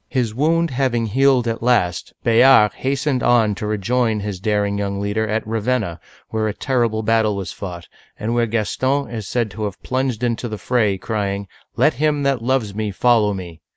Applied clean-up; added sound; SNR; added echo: none; none; none; none.